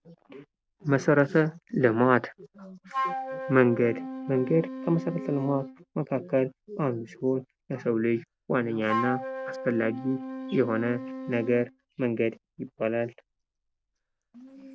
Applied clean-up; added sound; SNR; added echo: none; Wind instrument, woodwind instrument; 11 dB; none.